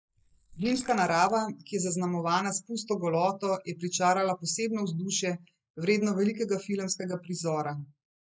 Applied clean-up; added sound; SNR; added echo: neural mask model Resemble Enhance denoiser.